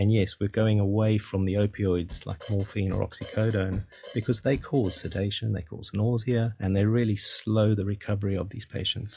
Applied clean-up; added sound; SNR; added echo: classical method log-MMSE.